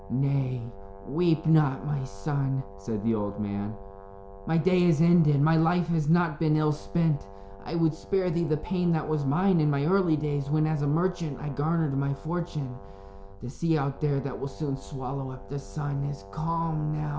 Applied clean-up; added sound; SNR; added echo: none; Brass instrument; 19 dB; none.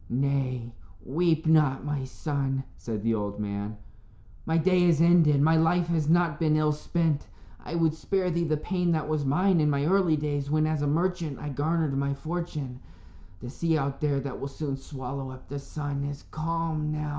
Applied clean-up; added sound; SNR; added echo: none; none; none; none.